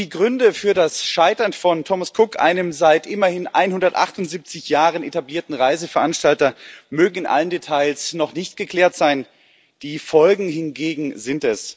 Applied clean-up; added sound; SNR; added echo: none; none; none; none.